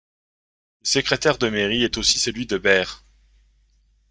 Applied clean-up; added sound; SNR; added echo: neural mask model DeepFilterNet 3.